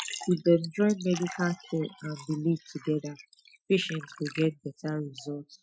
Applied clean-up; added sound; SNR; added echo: classical method Wiener filter.